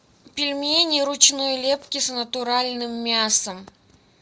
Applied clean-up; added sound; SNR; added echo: none; none; none; none.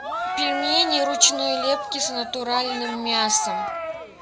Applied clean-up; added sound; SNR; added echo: none; Cheering; 4 dB; none.